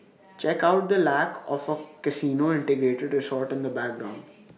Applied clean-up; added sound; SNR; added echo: none; none; none; none.